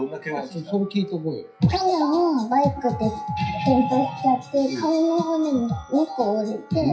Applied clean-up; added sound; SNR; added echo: classical method WPE with log-MMSE.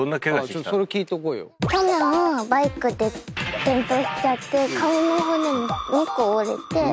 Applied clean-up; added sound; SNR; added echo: none; none; none; none.